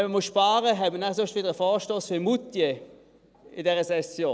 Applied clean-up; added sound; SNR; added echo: none; none; none; none.